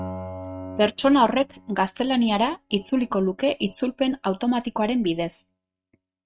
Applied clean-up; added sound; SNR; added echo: neural mask model RNNoise.